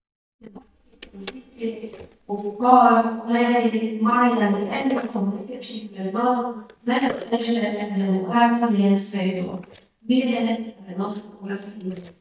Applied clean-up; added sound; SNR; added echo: neural mask model DeepFilterNet 3.